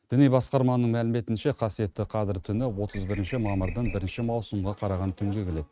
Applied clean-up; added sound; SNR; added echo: neural mask model RNNoise.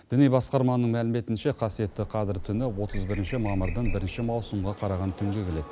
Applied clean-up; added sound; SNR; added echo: none; Bird; 19 dB; none.